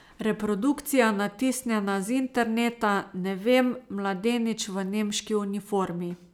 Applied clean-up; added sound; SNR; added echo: none; none; none; none.